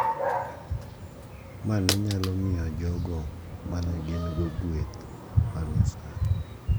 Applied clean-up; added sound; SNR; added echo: none; Dog; -1 dB; none.